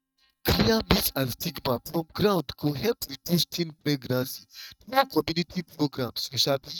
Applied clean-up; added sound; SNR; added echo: neural mask model DeepFilterNet 3.